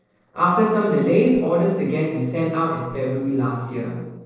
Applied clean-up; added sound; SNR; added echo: neural separator model SepFormer DNS4.